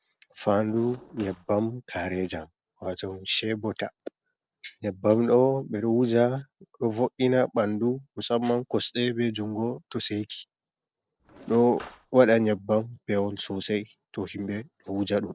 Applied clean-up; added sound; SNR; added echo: neural separator model SepFormer DNS4.